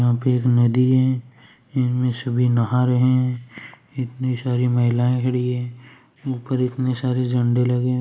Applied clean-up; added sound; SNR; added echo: neural mask model Resemble Enhance denoiser.